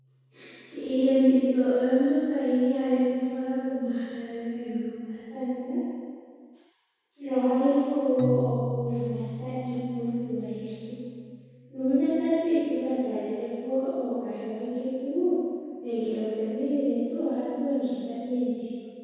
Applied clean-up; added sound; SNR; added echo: none; Keyboard (musical); 15 dB; reverberation time 2.0 s.